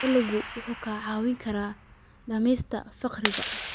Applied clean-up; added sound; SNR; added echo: none; Clapping; 8 dB; none.